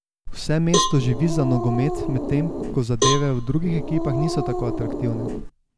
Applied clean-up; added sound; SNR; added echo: none; Cowbell + Growling; 2 dB; none.